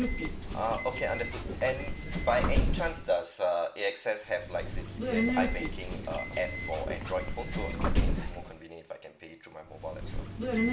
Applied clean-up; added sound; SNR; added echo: none; Subway, metro, underground; -2 dB; none.